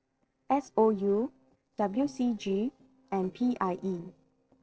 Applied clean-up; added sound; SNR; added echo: neural separator model SepFormer DNS4.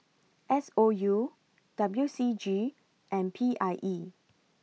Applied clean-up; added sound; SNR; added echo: none; none; none; none.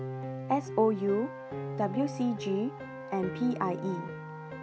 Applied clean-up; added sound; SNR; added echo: none; Piano; 7 dB; none.